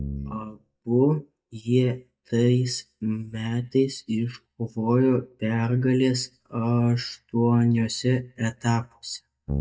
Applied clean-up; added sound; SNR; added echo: neural mask model DeepFilterNet 3.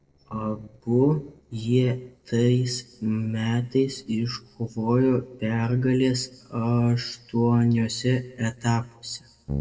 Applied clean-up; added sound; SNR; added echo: neural separator model SepFormer DNS4.